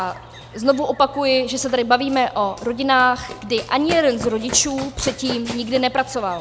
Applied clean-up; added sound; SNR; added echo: none; Run; 15 dB; none.